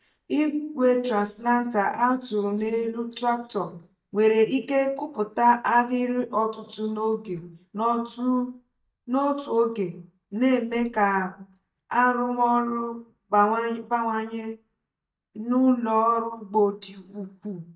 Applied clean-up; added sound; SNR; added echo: neural mask model DeepFilterNet 3.